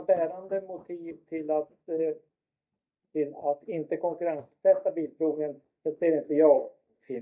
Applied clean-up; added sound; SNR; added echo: neural mask model DeepFilterNet 3.